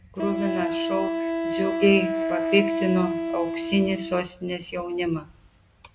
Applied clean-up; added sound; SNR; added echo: none; Wind instrument, woodwind instrument; 3 dB; none.